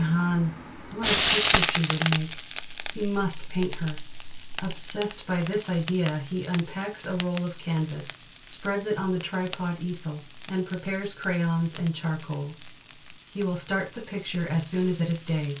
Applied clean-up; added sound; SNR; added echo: none; Frying (food); 2 dB; reverberation time 0.2 s.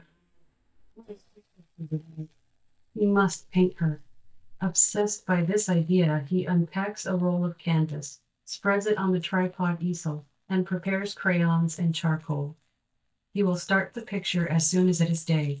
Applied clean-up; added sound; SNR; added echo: neural mask model DeepFilterNet 3.